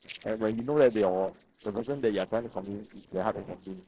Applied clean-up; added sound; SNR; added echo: neural separator model SepFormer DNS4.